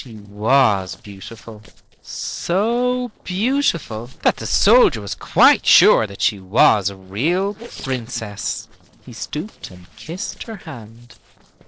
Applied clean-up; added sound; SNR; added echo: neural separator model SepFormer DNS4.